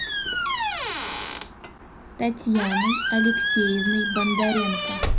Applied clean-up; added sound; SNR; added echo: none; Squeak; 0 dB; reverberation time 0.3 s.